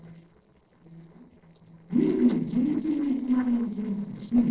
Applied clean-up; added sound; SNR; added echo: neural separator model SepFormer DNS4.